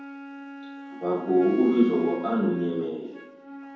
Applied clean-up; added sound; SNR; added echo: none; Wind instrument, woodwind instrument; 16 dB; reverberation time 0.9 s.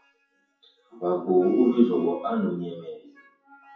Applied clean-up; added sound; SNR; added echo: classical method WPE with log-MMSE.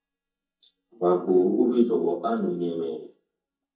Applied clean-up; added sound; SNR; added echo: neural mask model DeepFilterNet 3.